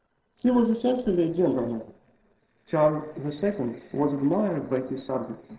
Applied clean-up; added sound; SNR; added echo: neural separator model SepFormer DNS4.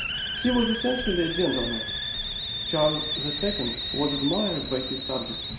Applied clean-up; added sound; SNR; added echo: none; Hiss; 2 dB; reverberation time 0.7 s.